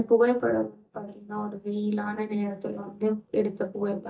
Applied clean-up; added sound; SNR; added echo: neural mask model DeepFilterNet 3.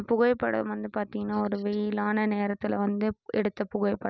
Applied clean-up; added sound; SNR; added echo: none; none; none; none.